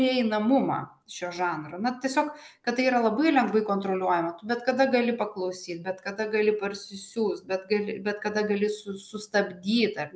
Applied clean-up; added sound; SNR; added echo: none; none; none; none.